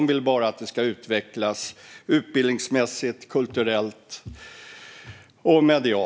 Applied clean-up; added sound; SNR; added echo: none; none; none; none.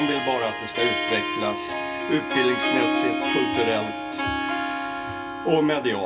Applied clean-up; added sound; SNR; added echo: none; Harp; 0 dB; reverberation time 0.2 s.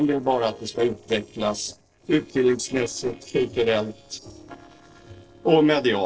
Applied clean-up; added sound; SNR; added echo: neural separator model SepFormer DNS4.